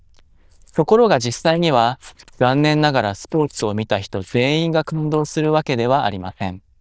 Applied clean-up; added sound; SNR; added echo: neural diffusion model UNIVERSE++.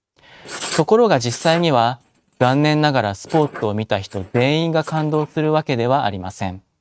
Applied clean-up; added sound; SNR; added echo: neural mask model RNNoise.